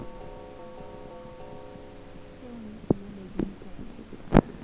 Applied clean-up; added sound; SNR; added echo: none; Doorbell; 16 dB; none.